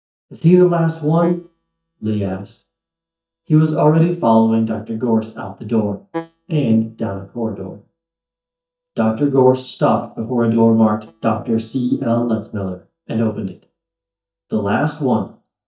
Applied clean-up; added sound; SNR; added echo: neural mask model DeepFilterNet 3.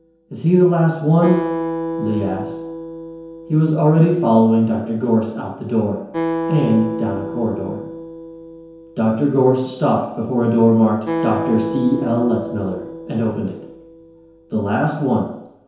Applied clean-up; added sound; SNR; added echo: none; Acoustic guitar; 9 dB; reverberation time 0.9 s.